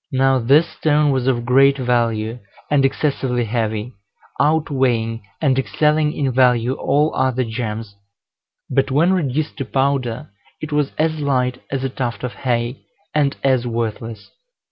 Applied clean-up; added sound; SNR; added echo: none; none; none; none.